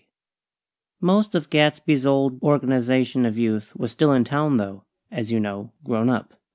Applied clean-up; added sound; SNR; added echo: none; none; none; none.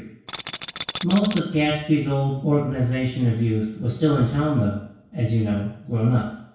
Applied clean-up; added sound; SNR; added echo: none; Tools; 10 dB; reverberation time 0.6 s.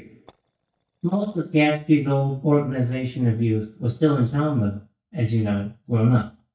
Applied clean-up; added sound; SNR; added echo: neural mask model DeepFilterNet 3.